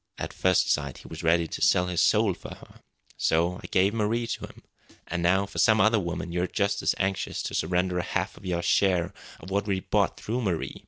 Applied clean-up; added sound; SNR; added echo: none; none; none; none.